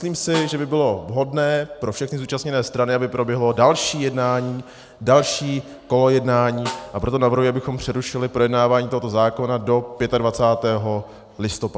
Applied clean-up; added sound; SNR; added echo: none; Snare drum; 18 dB; none.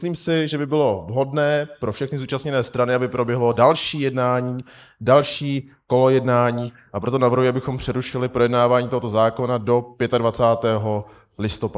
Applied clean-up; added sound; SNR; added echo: neural mask model Resemble Enhance denoiser.